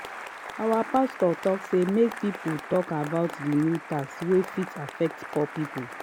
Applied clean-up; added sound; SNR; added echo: none; Applause; 12 dB; none.